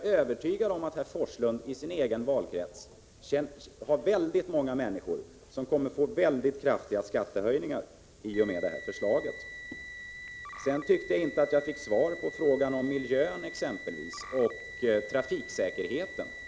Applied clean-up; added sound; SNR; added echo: none; none; none; none.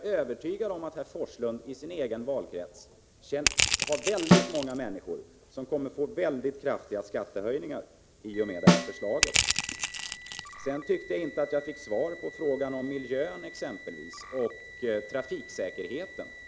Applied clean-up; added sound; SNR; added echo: none; Snare drum + Crushing; -5 dB; none.